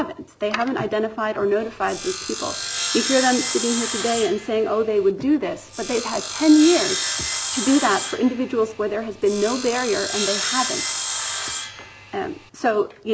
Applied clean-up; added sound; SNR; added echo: none; Sawing; 6 dB; none.